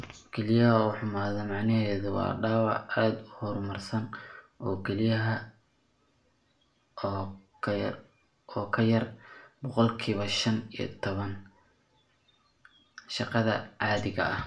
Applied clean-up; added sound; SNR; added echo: none; none; none; reverberation time 0.4 s.